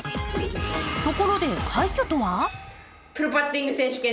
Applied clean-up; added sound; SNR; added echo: none; Gong; 20 dB; none.